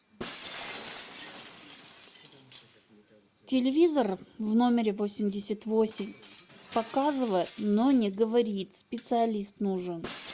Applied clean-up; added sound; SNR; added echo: none; Shatter; 16 dB; none.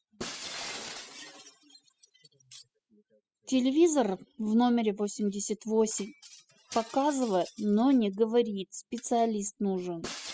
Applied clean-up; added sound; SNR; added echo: classical method spectral subtraction.